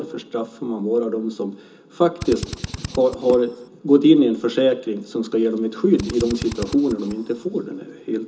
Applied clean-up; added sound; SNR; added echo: none; Drill; 12 dB; reverberation time 0.2 s.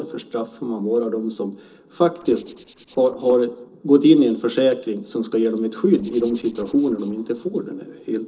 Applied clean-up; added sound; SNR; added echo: neural separator model SepFormer DNS4.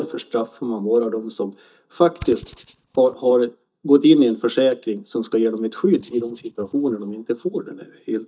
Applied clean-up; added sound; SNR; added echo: neural mask model DeepFilterNet 3.